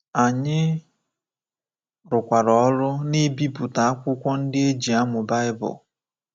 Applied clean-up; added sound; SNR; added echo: none; none; none; none.